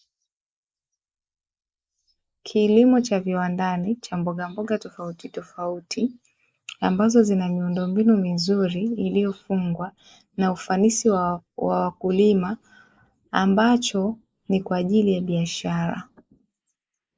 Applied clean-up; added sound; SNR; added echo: neural mask model Resemble Enhance denoiser.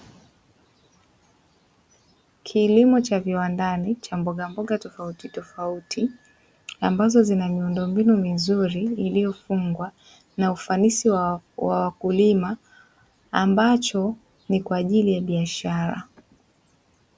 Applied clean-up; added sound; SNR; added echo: none; none; none; none.